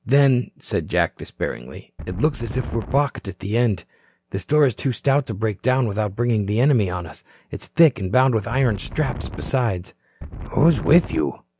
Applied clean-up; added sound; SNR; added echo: none; Wind; 9 dB; none.